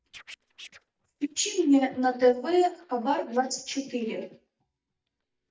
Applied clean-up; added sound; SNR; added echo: neural mask model DeepFilterNet 3.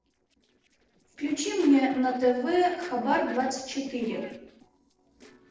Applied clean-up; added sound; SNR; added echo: neural separator model SepFormer DNS4.